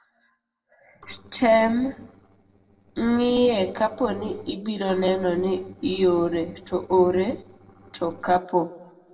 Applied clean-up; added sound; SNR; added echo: neural separator model SepFormer DNS4.